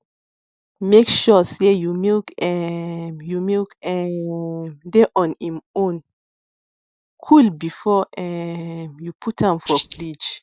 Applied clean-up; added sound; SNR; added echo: neural mask model Resemble Enhance denoiser.